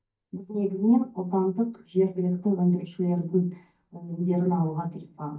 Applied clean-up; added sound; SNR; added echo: neural mask model DeepFilterNet 3.